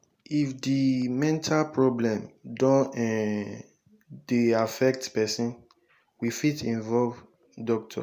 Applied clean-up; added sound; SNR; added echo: none; none; none; none.